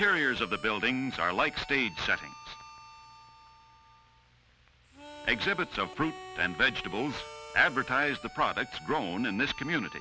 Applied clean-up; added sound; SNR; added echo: none; Harmonica; 16 dB; none.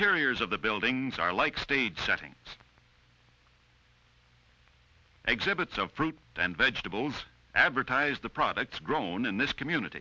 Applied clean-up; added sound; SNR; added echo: none; none; none; none.